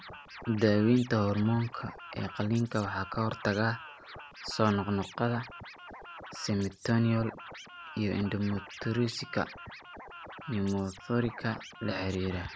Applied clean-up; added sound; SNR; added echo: none; Scratching (performance technique); 15 dB; none.